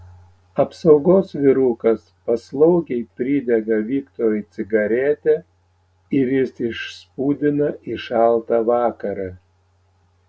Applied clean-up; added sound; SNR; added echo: none; none; none; none.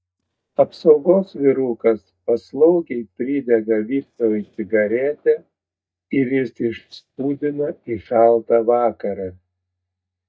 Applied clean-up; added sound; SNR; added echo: neural mask model DeepFilterNet 3.